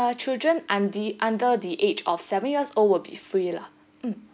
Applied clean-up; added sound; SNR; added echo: none; none; none; none.